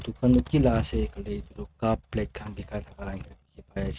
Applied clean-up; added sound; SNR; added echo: neural mask model RNNoise.